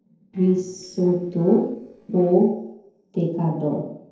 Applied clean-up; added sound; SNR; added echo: neural separator model SepFormer DNS4.